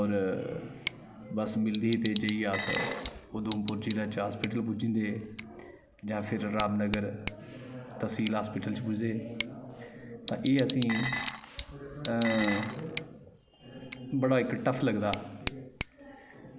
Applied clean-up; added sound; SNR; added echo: none; Tick / Bicycle + Dishes, pots, and pans; 5 dB; none.